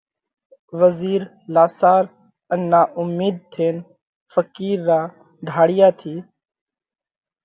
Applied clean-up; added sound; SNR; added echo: none; none; none; none.